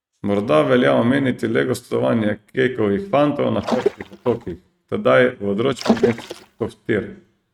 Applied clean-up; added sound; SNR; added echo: neural mask model RNNoise.